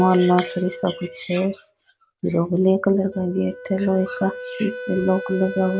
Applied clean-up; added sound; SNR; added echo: none; Wind instrument, woodwind instrument; 13 dB; none.